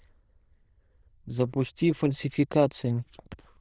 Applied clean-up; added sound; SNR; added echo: neural diffusion model UNIVERSE++.